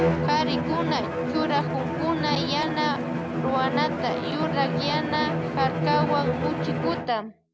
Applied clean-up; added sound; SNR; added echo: none; Bowed string instrument; -1 dB; none.